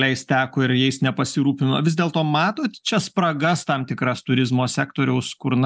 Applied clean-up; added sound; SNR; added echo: none; none; none; none.